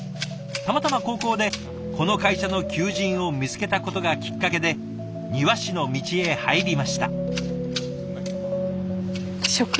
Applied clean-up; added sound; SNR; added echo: none; none; none; none.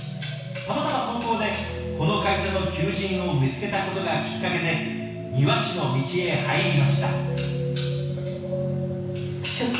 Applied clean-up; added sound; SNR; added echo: none; none; none; reverberation time 1.1 s.